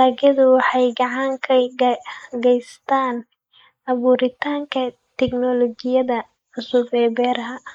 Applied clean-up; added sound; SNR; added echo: neural mask model Resemble Enhance denoiser.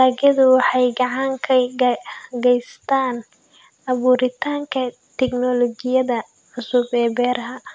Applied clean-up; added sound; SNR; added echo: none; none; none; none.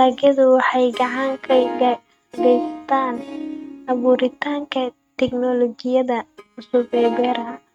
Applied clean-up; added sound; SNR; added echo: neural mask model RNNoise.